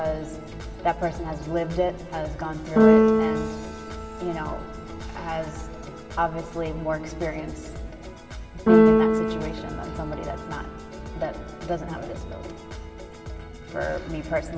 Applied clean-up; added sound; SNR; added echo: none; Keyboard (musical); -4 dB; reverberation time 2.4 s.